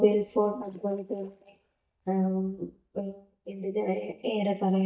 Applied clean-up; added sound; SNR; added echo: neural mask model DeepFilterNet 3.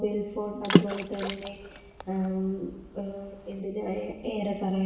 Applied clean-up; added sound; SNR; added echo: none; Water / Splash, splatter; -1 dB; reverberation time 1.1 s.